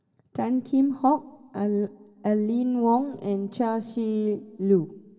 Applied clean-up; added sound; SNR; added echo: none; none; none; reverberation time 1.7 s.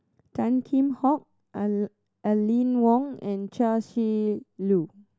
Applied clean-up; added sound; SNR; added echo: none; none; none; none.